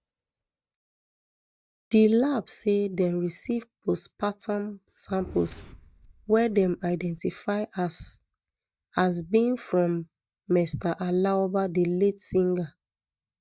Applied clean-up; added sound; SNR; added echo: neural mask model DeepFilterNet 3.